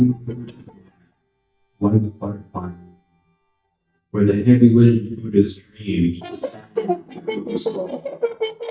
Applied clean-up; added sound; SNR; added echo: neural mask model DeepFilterNet 3.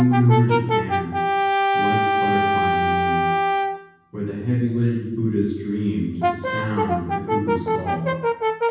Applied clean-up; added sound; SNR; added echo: none; Brass instrument; -1 dB; reverberation time 1.2 s.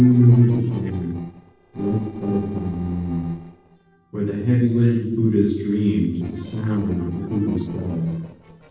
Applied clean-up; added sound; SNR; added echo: neural separator model SepFormer DNS4.